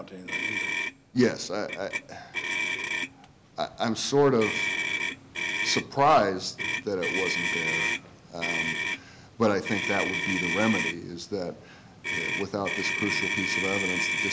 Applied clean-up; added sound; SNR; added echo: none; Motor vehicle (road); 2 dB; none.